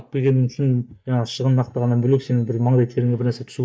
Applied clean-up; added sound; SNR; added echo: neural mask model DeepFilterNet 3.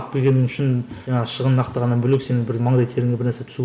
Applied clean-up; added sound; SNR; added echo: none; none; none; none.